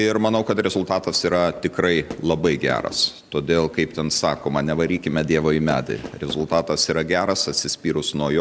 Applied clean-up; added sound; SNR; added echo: none; Fireworks; 19 dB; none.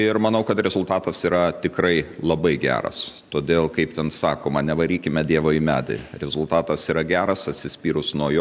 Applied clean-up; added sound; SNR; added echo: none; none; none; none.